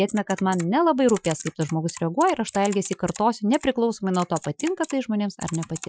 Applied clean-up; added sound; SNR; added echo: classical method Wiener filter.